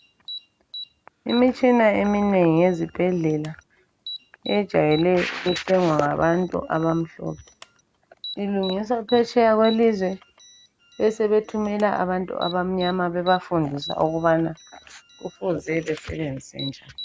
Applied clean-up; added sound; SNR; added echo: none; Alarm; 19 dB; none.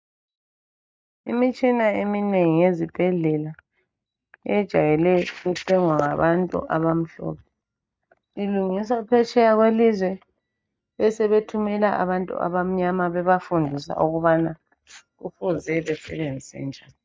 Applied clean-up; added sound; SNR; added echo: neural mask model DeepFilterNet 3.